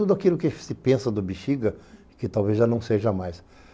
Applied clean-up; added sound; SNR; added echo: none; none; none; none.